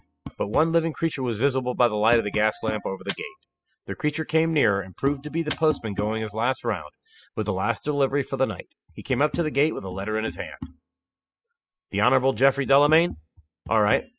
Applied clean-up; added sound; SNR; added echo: classical method spectral subtraction.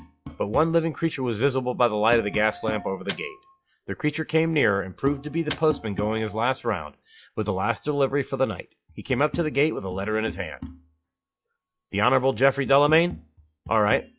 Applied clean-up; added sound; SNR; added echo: classical method log-MMSE.